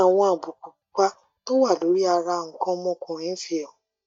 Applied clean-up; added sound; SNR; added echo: neural mask model DeepFilterNet 3.